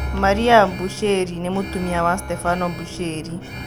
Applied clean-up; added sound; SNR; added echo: none; Musical instrument + Alarm; 10 dB; none.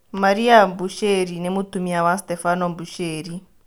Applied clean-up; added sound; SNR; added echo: none; none; none; none.